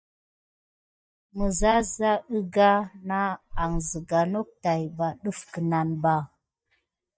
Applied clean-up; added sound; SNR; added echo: neural mask model DeepFilterNet 3.